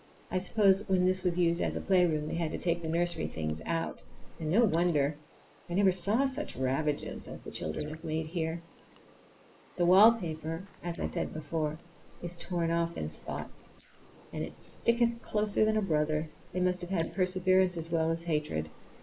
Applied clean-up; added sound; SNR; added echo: neural mask model Resemble Enhance denoiser.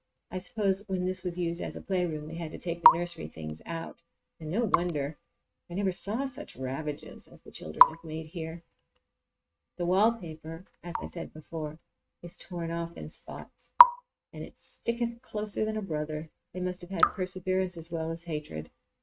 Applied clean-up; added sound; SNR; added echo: neural mask model RNNoise.